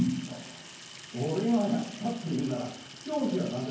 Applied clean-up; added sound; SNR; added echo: none; Sink (filling or washing) / Water tap, faucet; 15 dB; reverberation time 0.9 s.